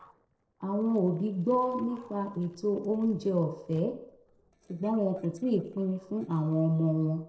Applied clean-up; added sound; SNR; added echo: neural separator model SepFormer DNS4.